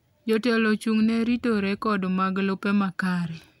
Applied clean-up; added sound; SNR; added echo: none; none; none; none.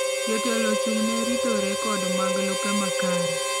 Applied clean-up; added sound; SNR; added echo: none; Harmonica; -3 dB; none.